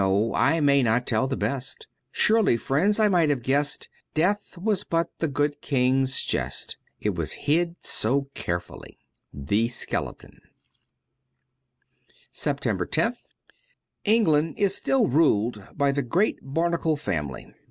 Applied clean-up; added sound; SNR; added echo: none; none; none; none.